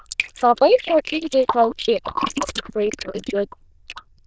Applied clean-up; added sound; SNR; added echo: neural diffusion model UNIVERSE++.